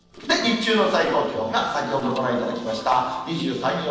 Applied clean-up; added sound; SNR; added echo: neural separator model SepFormer DNS4.